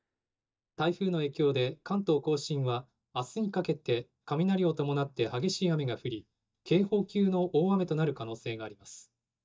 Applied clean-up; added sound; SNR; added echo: neural mask model DeepFilterNet 3.